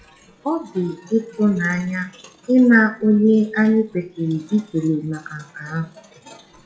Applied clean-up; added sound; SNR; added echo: classical method WPE with log-MMSE.